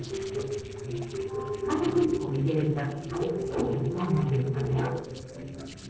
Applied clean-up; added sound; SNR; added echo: neural separator model SepFormer DNS4.